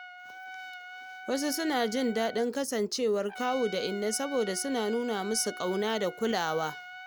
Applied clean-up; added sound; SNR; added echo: none; Trumpet; 13 dB; none.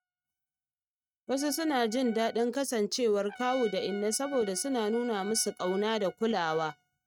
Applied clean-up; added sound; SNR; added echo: neural mask model RNNoise.